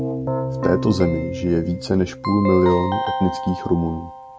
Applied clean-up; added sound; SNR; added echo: none; Keyboard (musical); 5 dB; none.